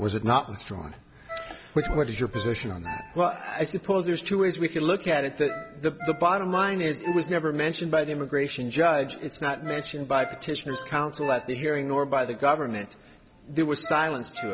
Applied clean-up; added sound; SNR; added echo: none; Ringtone; 16 dB; none.